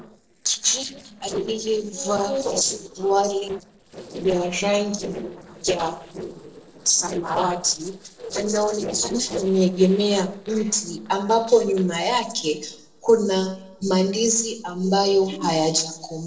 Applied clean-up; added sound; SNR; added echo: neural separator model SepFormer DNS4.